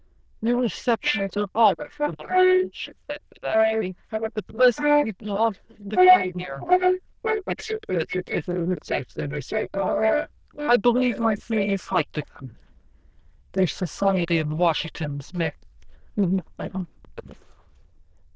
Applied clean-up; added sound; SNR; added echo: neural diffusion model UNIVERSE++.